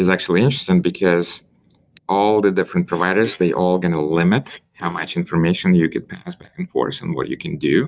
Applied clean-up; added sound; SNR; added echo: neural mask model DeepFilterNet 3.